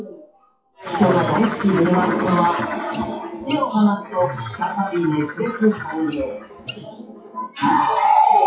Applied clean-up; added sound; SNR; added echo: classical method WPE with log-MMSE.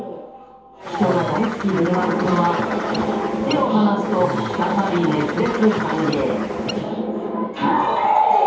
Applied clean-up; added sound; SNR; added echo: none; Bird; 10 dB; reverberation time 0.7 s.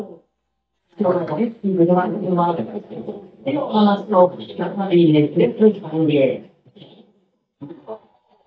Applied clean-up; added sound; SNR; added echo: neural mask model DeepFilterNet 3.